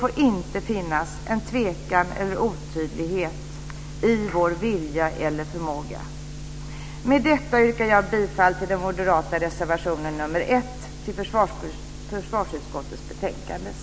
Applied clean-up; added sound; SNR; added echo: none; none; none; none.